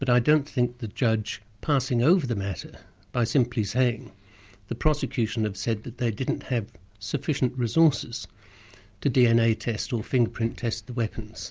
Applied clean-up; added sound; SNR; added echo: none; none; none; none.